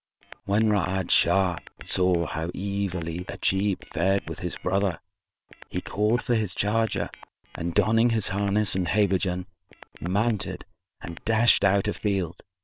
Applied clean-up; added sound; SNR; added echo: neural separator model SepFormer WHAM!.